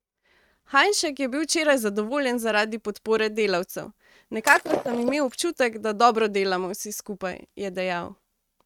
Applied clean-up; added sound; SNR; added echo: neural mask model RNNoise.